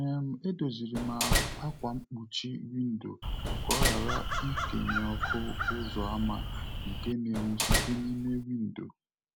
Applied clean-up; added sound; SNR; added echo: none; Slam + Crow; -3 dB; none.